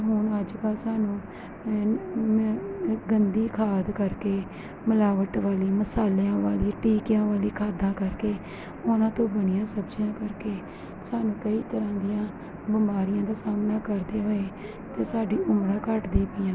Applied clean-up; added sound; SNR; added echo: none; none; none; none.